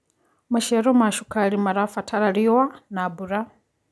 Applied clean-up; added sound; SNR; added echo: none; none; none; none.